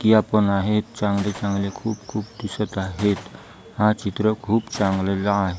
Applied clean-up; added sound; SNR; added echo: none; Gunshot, gunfire; 18 dB; none.